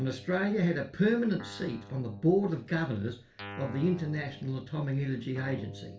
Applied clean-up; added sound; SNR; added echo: none; Guitar; 18 dB; reverberation time 0.4 s.